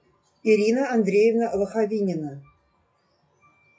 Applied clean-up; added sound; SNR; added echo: classical method WPE with log-MMSE.